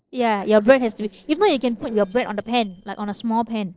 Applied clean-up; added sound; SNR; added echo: neural separator model SepFormer DNS4.